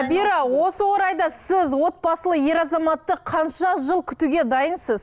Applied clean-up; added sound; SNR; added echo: none; none; none; none.